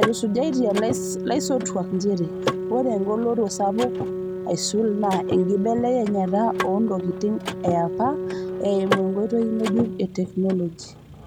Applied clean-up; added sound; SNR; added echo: none; Mechanisms / Car + Organ; 5 dB; none.